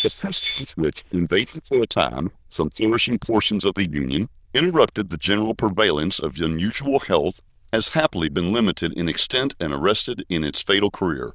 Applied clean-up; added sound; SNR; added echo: neural diffusion model UNIVERSE++.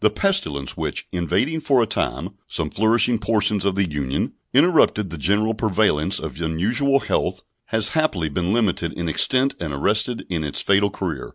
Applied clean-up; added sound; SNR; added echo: none; none; none; none.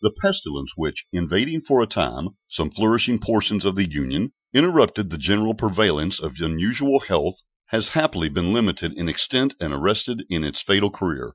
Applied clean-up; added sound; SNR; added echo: classical method Wiener filter.